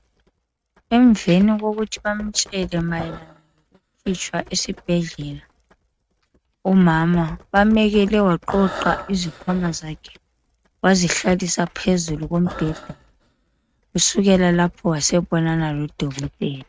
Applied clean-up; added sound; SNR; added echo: neural mask model RNNoise.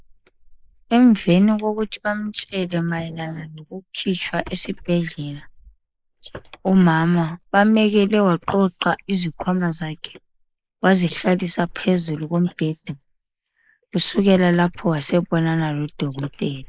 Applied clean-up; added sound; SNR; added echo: neural mask model Resemble Enhance denoiser.